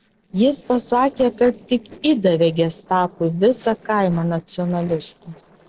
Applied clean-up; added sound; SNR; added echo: neural separator model SepFormer DNS4.